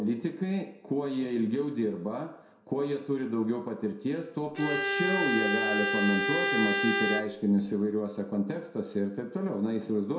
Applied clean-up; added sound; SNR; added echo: none; Bowed string instrument; -1 dB; reverberation time 0.6 s.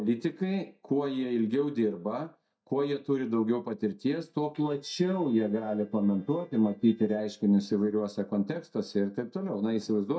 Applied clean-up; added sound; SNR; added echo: neural mask model DeepFilterNet 3.